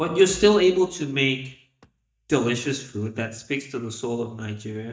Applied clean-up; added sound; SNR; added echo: neural mask model DeepFilterNet 3.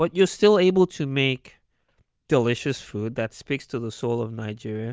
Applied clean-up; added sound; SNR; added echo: none; none; none; none.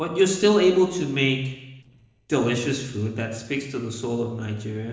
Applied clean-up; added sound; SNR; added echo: neural separator model SepFormer DNS4.